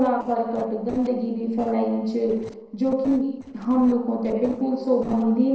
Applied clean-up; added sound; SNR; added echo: neural separator model SepFormer DNS4.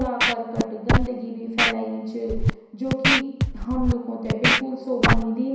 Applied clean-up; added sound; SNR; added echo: none; Scratching (performance technique); -4 dB; reverberation time 1.0 s.